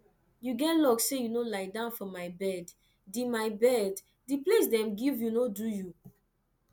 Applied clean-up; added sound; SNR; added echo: none; none; none; none.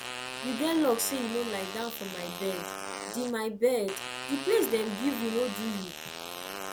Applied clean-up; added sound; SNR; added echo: none; Fart; 8 dB; none.